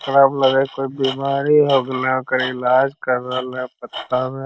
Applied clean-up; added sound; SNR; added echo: neural mask model Resemble Enhance denoiser.